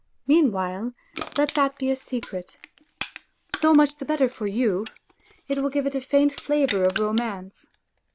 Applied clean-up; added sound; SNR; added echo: none; Crushing; 15 dB; none.